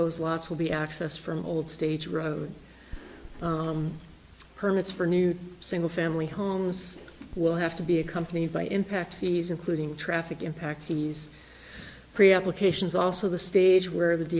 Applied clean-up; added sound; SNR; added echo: none; none; none; none.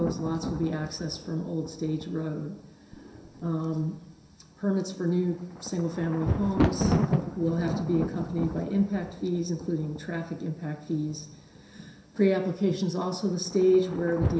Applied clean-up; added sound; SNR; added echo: none; Thunder; 5 dB; reverberation time 0.7 s.